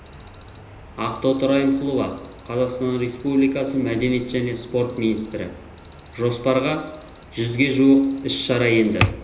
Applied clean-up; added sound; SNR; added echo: none; Alarm; 8 dB; reverberation time 0.8 s.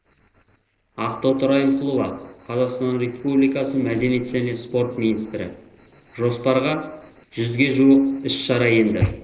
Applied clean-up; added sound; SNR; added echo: neural separator model SepFormer DNS4.